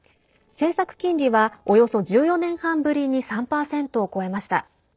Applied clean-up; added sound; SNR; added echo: neural separator model SepFormer DNS4.